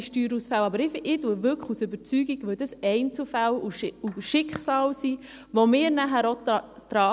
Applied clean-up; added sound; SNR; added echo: none; none; none; none.